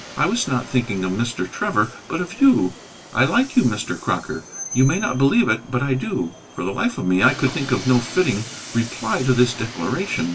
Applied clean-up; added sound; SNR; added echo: none; Train; 16 dB; reverberation time 0.2 s.